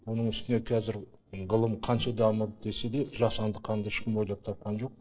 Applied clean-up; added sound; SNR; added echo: neural separator model SepFormer DNS4.